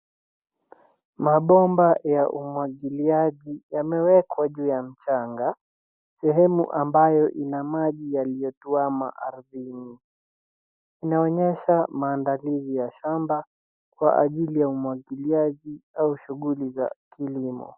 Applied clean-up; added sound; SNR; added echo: none; none; none; none.